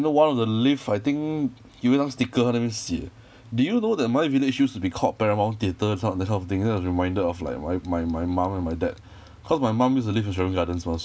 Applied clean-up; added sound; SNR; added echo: none; none; none; none.